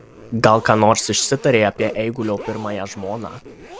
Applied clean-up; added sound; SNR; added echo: none; Zipper (clothing); 17 dB; none.